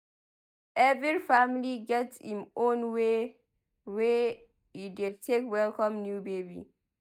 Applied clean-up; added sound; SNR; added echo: neural mask model DeepFilterNet 3.